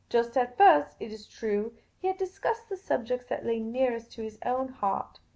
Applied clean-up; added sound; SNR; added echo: none; none; none; none.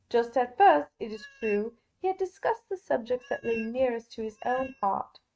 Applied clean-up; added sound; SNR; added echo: neural mask model RNNoise.